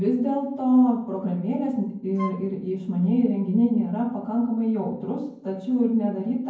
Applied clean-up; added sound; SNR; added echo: none; Wind instrument, woodwind instrument; 14 dB; reverberation time 0.9 s.